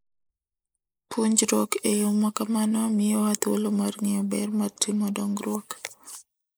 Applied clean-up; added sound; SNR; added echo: neural mask model Resemble Enhance denoiser.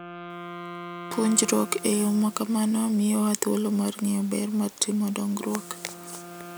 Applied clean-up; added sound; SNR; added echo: none; Wind instrument, woodwind instrument; 16 dB; none.